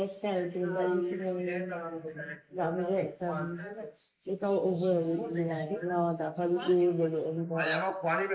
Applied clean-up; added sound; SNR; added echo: neural mask model Resemble Enhance denoiser.